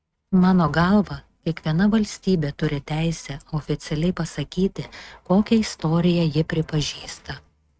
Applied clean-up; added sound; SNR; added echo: neural mask model RNNoise.